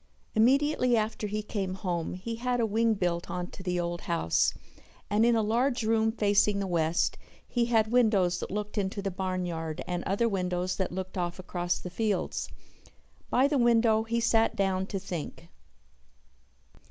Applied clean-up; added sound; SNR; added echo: none; none; none; none.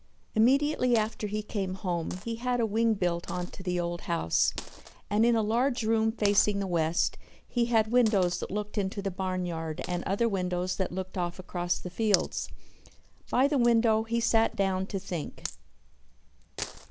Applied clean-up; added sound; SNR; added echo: none; Coin (dropping); 18 dB; none.